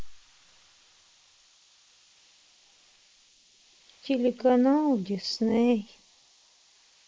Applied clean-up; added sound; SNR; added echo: neural mask model Resemble Enhance denoiser.